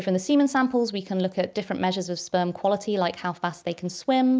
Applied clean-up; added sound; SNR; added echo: none; none; none; none.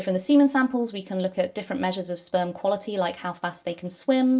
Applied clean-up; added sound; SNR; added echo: none; none; none; reverberation time 0.1 s.